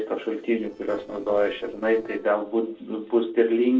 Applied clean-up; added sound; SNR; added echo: neural separator model SepFormer DNS4.